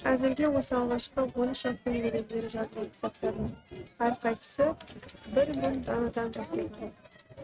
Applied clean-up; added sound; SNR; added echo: neural mask model RNNoise.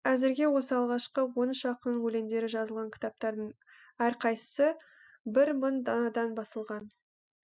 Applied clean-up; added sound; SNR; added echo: none; none; none; none.